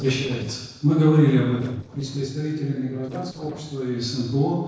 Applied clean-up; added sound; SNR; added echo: neural separator model SepFormer DNS4.